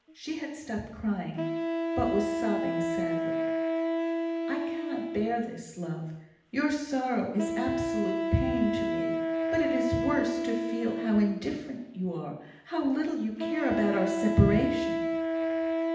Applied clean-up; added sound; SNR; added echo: none; Wind instrument, woodwind instrument; 1 dB; reverberation time 0.8 s.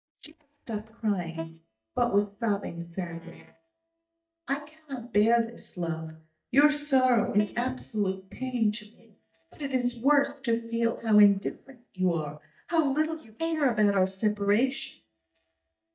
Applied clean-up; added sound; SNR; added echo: neural mask model DeepFilterNet 3.